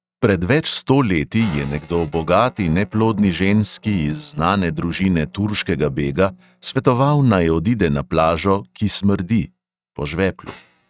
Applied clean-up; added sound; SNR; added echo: neural mask model RNNoise.